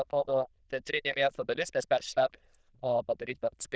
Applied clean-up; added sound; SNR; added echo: neural diffusion model UNIVERSE++.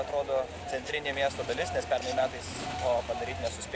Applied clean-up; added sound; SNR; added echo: none; Motorcycle / Engine; 10 dB; none.